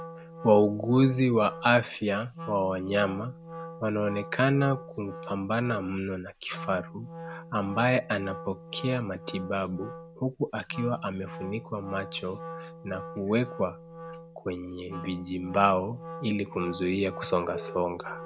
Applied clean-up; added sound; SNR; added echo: none; Wind instrument, woodwind instrument; 14 dB; none.